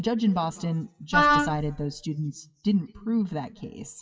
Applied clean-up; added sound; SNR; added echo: classical method WPE with log-MMSE.